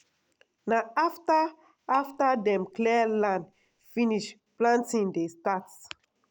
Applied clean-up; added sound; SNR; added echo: none; Bowed string instrument; 19 dB; none.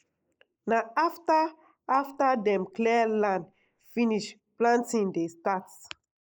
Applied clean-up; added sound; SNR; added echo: neural mask model Resemble Enhance denoiser.